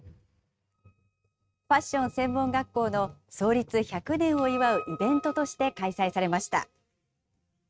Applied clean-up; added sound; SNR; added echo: neural mask model RNNoise.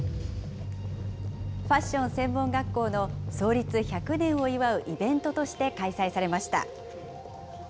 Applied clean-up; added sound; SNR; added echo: none; none; none; none.